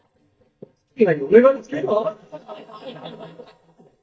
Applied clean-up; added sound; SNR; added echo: neural mask model DeepFilterNet 3.